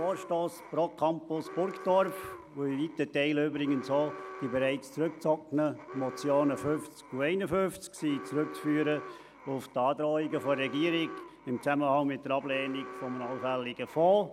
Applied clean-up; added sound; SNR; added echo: none; Alarm; 15 dB; none.